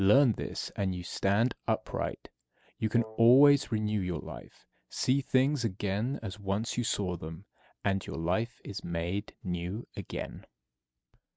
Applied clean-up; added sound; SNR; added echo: neural mask model RNNoise.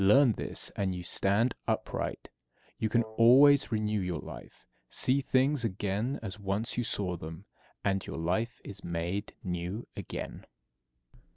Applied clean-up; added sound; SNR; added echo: none; Wind instrument, woodwind instrument; 16 dB; none.